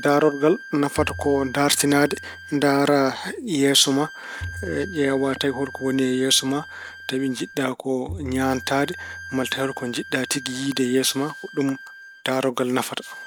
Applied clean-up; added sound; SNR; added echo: none; Bowed string instrument + Bowed string instrument; 15 dB; none.